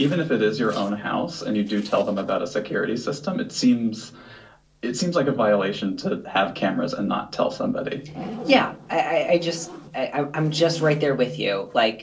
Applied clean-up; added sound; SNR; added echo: neural separator model SepFormer DNS4.